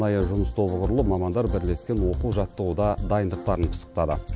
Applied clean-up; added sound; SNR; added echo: none; none; none; none.